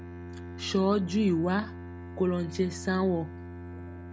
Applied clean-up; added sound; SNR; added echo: none; Bowed string instrument; 11 dB; none.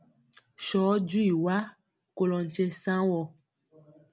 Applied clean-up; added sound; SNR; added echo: none; none; none; none.